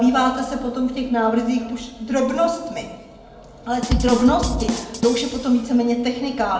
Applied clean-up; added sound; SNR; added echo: none; Drum kit; 5 dB; reverberation time 0.8 s.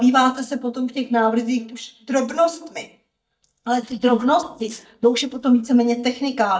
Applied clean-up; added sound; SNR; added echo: neural mask model DeepFilterNet 3.